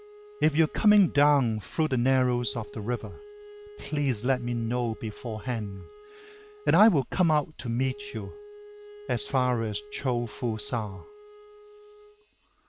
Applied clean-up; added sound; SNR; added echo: none; Wind instrument, woodwind instrument; 20 dB; none.